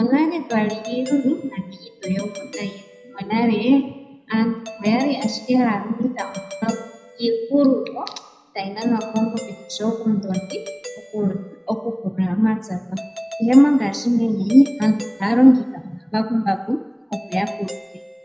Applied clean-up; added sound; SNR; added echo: none; Doorbell; 17 dB; reverberation time 0.8 s.